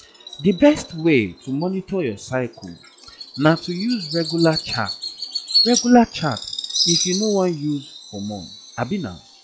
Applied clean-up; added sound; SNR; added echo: classical method log-MMSE.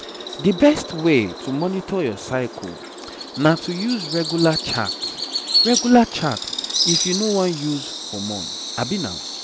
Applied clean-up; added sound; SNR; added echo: none; Bird vocalization, bird call, bird song; 5 dB; none.